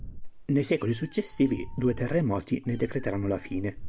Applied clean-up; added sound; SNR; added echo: none; Meow; 11 dB; none.